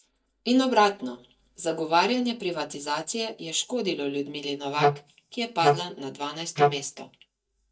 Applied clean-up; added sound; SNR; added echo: neural mask model DeepFilterNet 3.